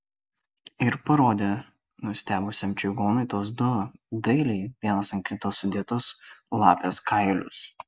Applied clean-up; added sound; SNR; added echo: none; none; none; none.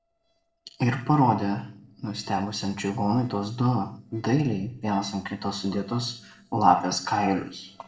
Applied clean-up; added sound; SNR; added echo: neural separator model SepFormer DNS4.